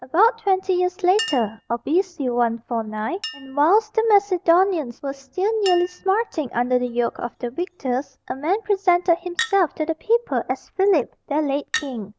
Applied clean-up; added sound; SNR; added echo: none; Chink, clink; 16 dB; none.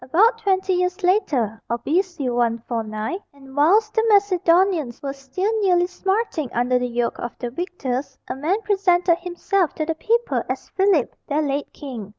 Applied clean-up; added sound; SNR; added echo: none; none; none; none.